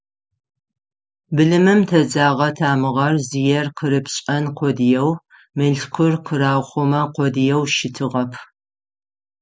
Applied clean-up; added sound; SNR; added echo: none; none; none; none.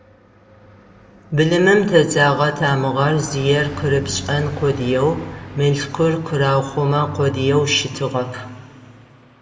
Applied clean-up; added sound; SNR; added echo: none; Car passing by; 16 dB; reverberation time 1.3 s.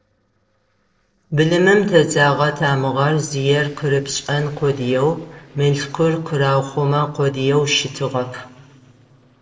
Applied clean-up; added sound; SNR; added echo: neural separator model SepFormer DNS4.